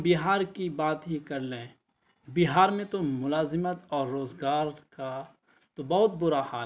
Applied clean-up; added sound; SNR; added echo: none; none; none; none.